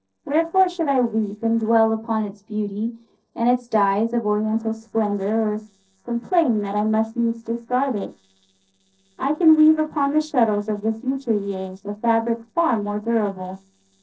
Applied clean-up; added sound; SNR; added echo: neural separator model SepFormer DNS4.